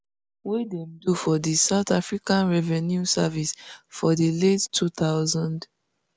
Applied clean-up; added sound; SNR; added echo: none; none; none; none.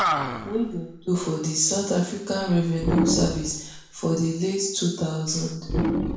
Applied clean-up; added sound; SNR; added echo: none; Animal; 3 dB; reverberation time 0.7 s.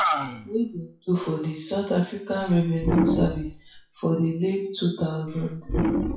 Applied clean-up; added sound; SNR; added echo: classical method WPE with log-MMSE.